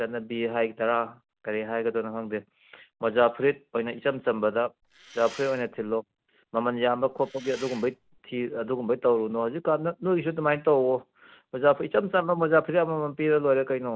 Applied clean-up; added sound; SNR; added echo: none; Engine; 20 dB; none.